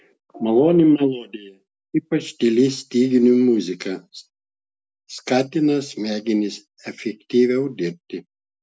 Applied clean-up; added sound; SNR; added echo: none; none; none; none.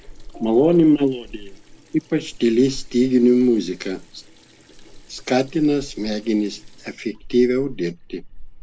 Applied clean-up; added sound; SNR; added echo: none; Sink (filling or washing) / Water tap, faucet; 17 dB; none.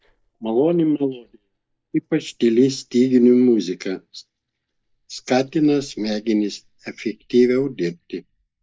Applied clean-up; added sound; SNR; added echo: neural mask model DeepFilterNet 3.